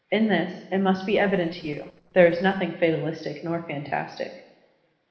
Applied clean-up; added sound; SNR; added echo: neural separator model SepFormer DNS4.